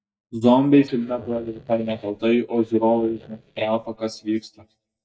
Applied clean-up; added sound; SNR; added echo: neural mask model DeepFilterNet 3.